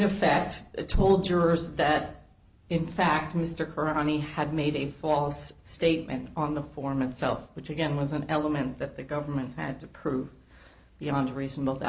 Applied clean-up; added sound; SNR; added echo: none; none; none; none.